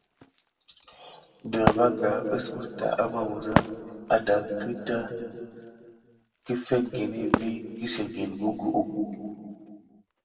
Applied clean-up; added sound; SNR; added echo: none; Wood; 5 dB; reverberation time 2.1 s.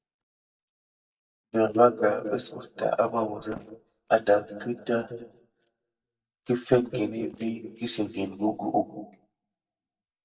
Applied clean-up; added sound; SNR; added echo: neural mask model DeepFilterNet 3.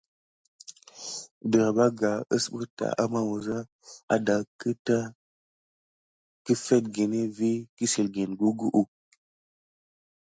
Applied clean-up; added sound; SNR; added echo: none; none; none; none.